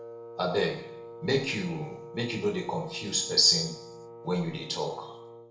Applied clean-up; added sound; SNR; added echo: none; Wind instrument, woodwind instrument; 14 dB; reverberation time 0.6 s.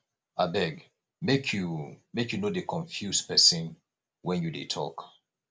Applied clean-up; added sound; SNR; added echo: none; none; none; none.